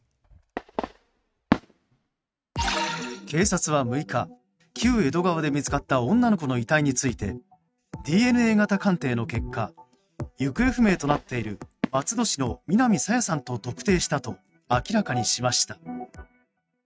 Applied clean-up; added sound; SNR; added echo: neural mask model RNNoise.